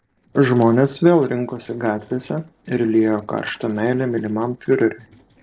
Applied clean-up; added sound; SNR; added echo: neural separator model SepFormer DNS4.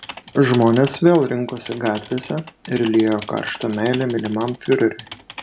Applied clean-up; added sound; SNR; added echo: none; Typing; 18 dB; none.